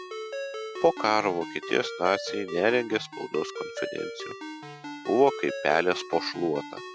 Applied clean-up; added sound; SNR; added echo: classical method spectral subtraction.